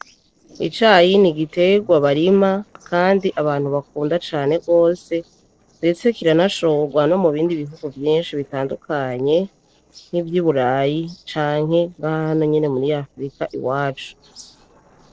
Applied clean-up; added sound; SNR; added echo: neural separator model SepFormer DNS4.